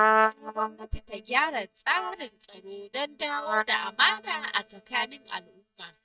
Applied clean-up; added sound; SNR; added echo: neural mask model DeepFilterNet 3.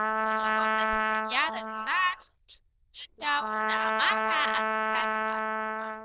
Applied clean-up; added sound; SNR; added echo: neural diffusion model UNIVERSE++.